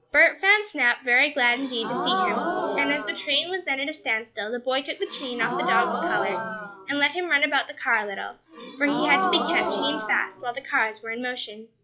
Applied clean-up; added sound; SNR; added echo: classical method log-MMSE.